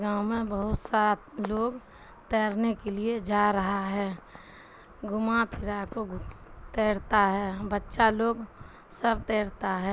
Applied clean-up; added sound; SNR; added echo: none; none; none; none.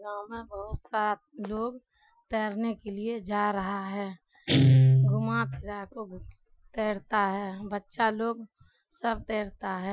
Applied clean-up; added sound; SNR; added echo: classical method Wiener filter.